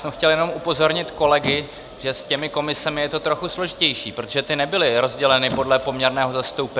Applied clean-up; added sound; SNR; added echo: none; Squeak; 17 dB; none.